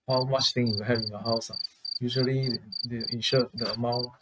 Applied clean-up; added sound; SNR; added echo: neural mask model RNNoise.